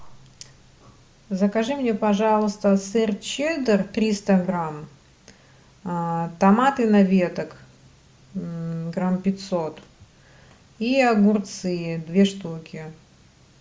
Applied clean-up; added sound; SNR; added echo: none; none; none; none.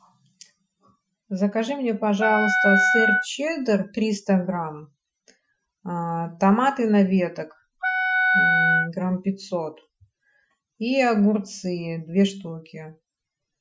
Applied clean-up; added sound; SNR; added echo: classical method Wiener filter.